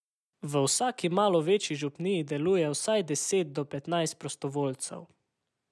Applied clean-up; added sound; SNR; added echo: none; none; none; none.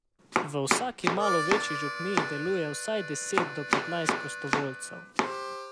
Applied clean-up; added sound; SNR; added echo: none; Harmonica + Domestic sounds, home sounds; -2 dB; none.